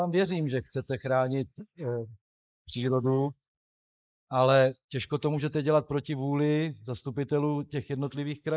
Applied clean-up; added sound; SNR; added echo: neural mask model Resemble Enhance denoiser.